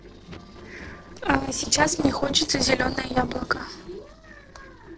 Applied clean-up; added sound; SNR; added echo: neural separator model SepFormer DNS4.